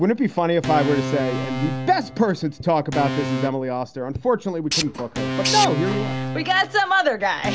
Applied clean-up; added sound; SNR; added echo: none; Tools + Organ; 6 dB; none.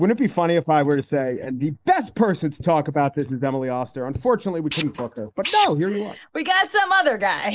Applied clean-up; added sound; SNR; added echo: neural mask model Resemble Enhance denoiser.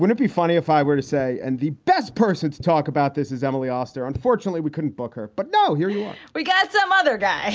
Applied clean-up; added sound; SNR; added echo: none; none; none; none.